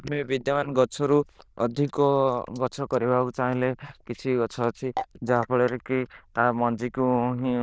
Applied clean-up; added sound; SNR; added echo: neural diffusion model UNIVERSE++.